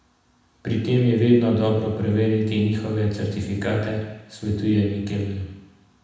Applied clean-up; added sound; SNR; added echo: none; none; none; reverberation time 1.0 s.